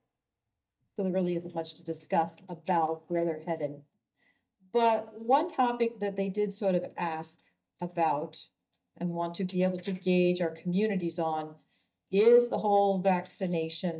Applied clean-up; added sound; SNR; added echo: neural mask model DeepFilterNet 3.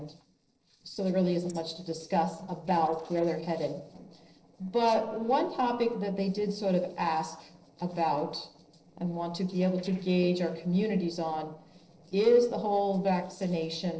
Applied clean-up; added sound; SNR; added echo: neural separator model SepFormer DNS4.